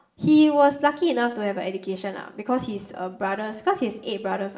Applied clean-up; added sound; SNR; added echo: none; none; none; reverberation time 1.1 s.